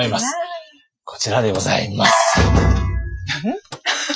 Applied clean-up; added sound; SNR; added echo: classical method Wiener filter.